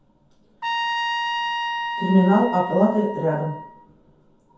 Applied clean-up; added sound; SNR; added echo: none; Trumpet; 4 dB; reverberation time 0.6 s.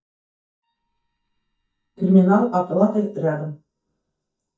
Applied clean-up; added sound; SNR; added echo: neural mask model DeepFilterNet 3.